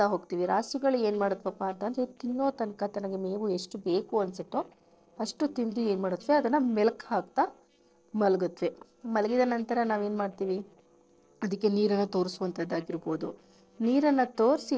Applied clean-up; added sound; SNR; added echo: neural separator model SepFormer DNS4.